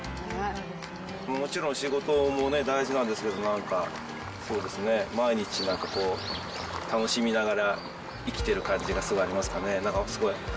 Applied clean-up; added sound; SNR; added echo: none; none; none; none.